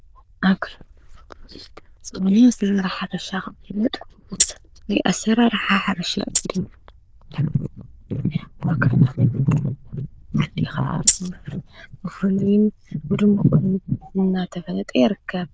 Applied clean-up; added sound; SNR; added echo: neural diffusion model UNIVERSE++.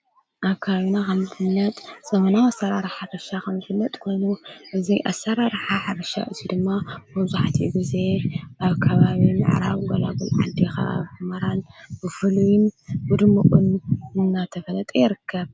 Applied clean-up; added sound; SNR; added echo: none; none; none; none.